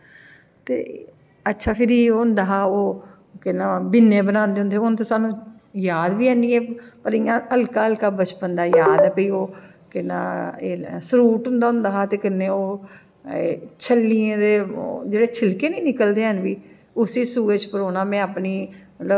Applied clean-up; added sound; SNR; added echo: none; none; none; none.